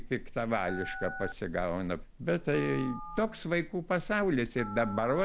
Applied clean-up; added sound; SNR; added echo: none; Telephone; 11 dB; none.